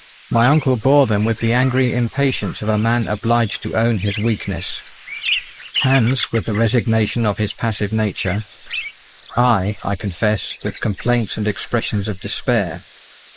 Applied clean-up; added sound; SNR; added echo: neural mask model Resemble Enhance denoiser.